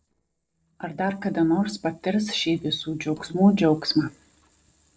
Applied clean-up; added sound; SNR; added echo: neural separator model SepFormer DNS4.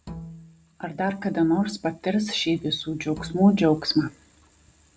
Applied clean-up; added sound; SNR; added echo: none; Bowed string instrument; 17 dB; none.